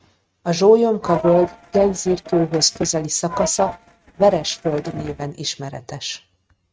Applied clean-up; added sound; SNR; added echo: neural mask model RNNoise.